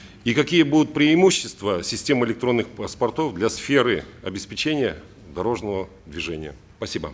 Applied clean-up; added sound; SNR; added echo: none; none; none; none.